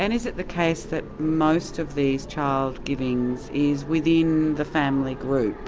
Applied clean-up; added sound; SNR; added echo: none; none; none; none.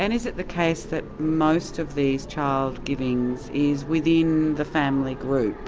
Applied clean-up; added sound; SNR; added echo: none; Acoustic guitar / Strum; 20 dB; none.